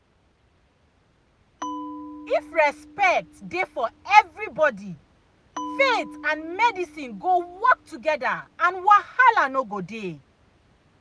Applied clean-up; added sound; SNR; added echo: none; Bell; 16 dB; none.